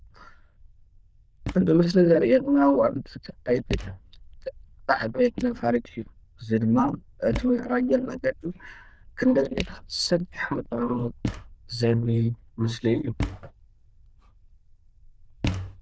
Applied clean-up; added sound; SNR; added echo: neural diffusion model UNIVERSE++.